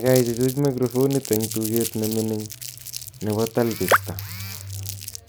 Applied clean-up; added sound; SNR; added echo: none; Crumpling, crinkling; 12 dB; none.